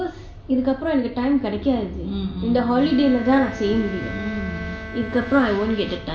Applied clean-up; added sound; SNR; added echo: none; Bowed string instrument; 16 dB; reverberation time 0.5 s.